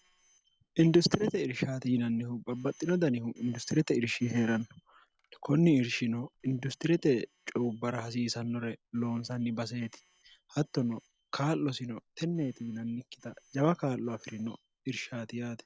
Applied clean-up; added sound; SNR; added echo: neural separator model SepFormer DNS4.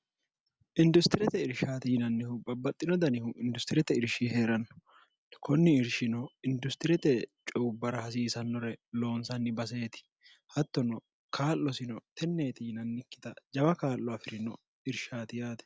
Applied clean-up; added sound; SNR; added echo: none; none; none; none.